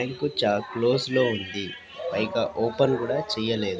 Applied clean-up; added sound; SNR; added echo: none; none; none; none.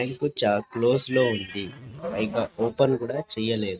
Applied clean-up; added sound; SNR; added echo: neural mask model RNNoise.